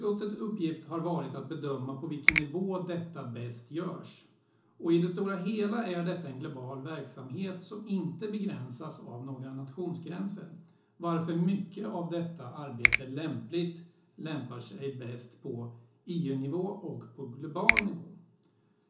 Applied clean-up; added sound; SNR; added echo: none; Finger snapping; -4 dB; reverberation time 0.8 s.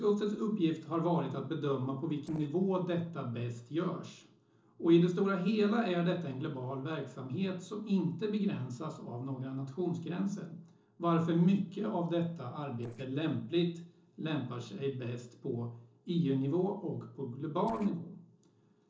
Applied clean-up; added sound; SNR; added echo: neural separator model SepFormer DNS4.